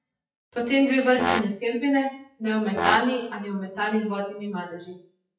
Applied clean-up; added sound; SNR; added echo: classical method WPE with log-MMSE.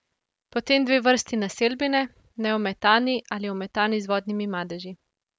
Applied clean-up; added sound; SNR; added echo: none; none; none; none.